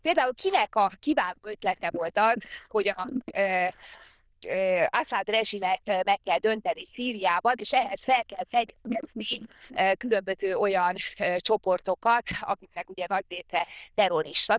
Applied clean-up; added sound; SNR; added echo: neural diffusion model UNIVERSE++.